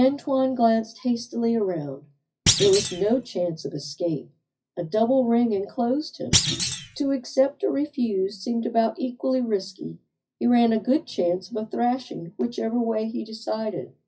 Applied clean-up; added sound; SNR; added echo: classical method WPE with log-MMSE.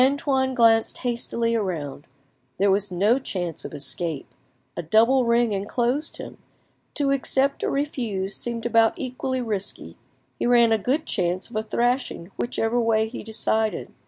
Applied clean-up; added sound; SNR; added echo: none; none; none; none.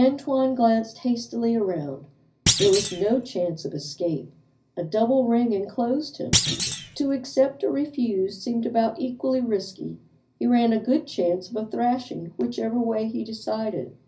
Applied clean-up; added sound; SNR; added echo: none; Thump, thud; 2 dB; reverberation time 0.4 s.